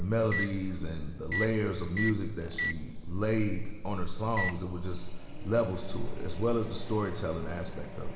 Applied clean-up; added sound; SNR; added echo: none; Microwave oven; 10 dB; reverberation time 2.0 s.